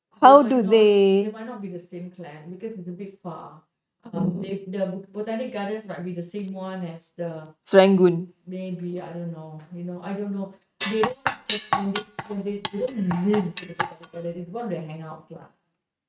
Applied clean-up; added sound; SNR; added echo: neural mask model RNNoise.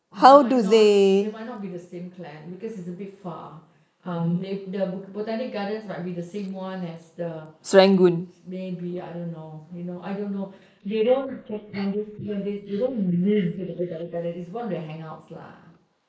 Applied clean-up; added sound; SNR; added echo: neural mask model Resemble Enhance denoiser.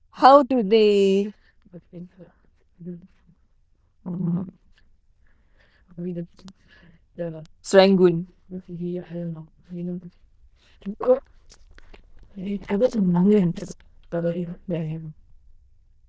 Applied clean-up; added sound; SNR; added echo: neural diffusion model UNIVERSE++.